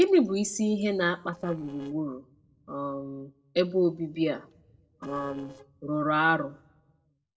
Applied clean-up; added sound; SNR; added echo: neural separator model SepFormer DNS4.